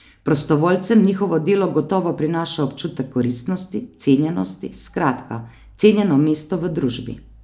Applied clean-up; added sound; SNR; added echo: none; none; none; none.